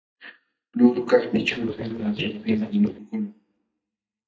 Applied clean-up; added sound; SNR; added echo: neural mask model DeepFilterNet 3.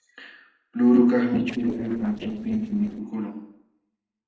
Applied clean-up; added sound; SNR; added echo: neural separator model SepFormer DNS4.